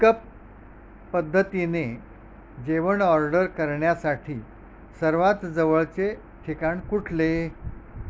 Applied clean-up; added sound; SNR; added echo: none; none; none; none.